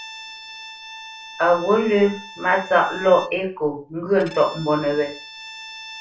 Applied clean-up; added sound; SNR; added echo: none; Bowed string instrument; 16 dB; reverberation time 0.3 s.